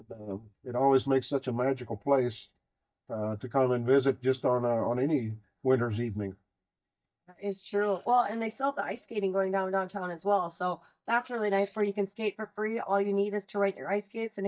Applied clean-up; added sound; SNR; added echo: neural mask model DeepFilterNet 3.